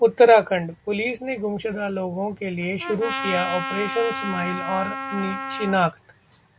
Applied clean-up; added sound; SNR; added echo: none; Trumpet; 7 dB; none.